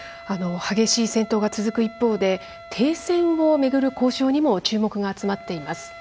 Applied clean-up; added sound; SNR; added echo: none; Wind instrument, woodwind instrument; 19 dB; none.